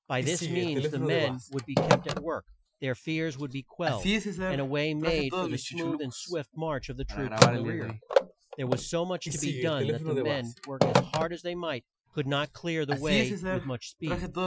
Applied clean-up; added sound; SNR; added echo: classical method Wiener filter.